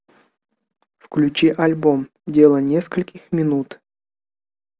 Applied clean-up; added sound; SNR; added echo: none; none; none; none.